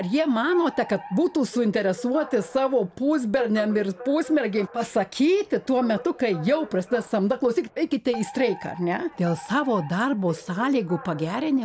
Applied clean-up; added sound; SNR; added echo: none; Alarm; 18 dB; none.